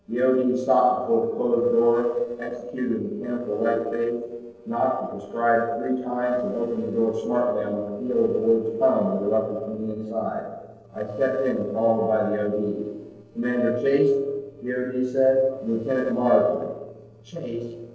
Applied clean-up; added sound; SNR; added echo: neural separator model SepFormer DNS4.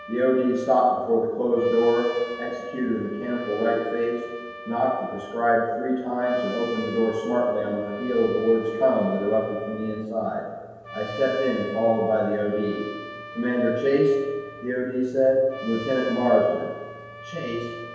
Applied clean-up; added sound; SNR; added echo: none; Trumpet; 15 dB; reverberation time 1.2 s.